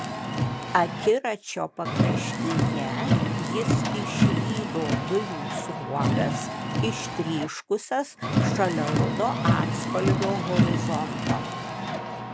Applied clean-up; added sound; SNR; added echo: none; Car; -4 dB; none.